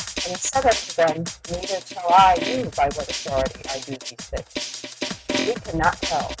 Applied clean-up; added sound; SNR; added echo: neural mask model RNNoise.